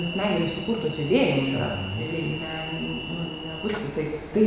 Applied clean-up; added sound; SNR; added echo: none; Train; 10 dB; reverberation time 1.1 s.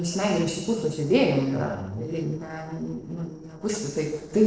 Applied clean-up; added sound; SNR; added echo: neural separator model SepFormer DNS4.